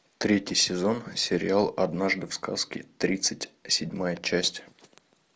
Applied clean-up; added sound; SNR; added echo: none; none; none; none.